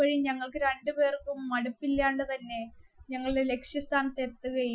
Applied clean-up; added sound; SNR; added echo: classical method Wiener filter.